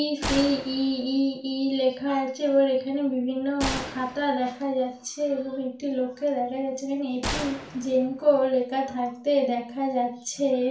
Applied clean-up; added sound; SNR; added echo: none; Gunshot, gunfire; 13 dB; reverberation time 0.4 s.